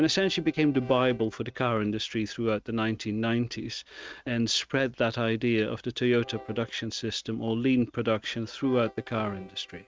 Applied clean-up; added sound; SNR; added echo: neural mask model RNNoise.